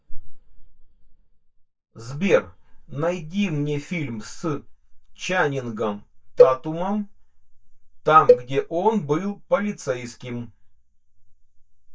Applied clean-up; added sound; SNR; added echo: neural mask model DeepFilterNet 3.